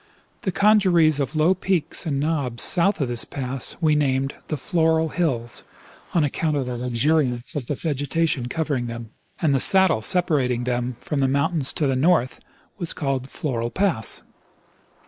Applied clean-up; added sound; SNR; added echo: neural mask model Resemble Enhance denoiser.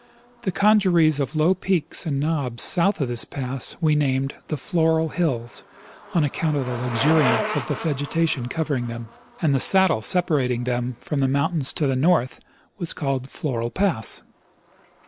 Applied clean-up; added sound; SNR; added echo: none; Bicycle; 14 dB; none.